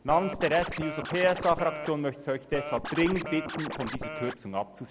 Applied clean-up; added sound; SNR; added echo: none; Scratching (performance technique); 7 dB; none.